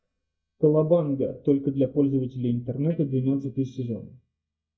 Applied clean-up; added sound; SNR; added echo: neural mask model DeepFilterNet 3.